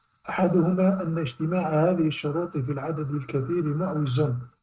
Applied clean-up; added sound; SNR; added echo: neural mask model RNNoise.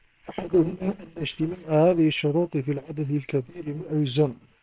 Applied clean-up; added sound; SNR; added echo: neural separator model SepFormer WHAM!.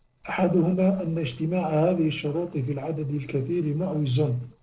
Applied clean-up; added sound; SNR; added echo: neural separator model SepFormer DNS4.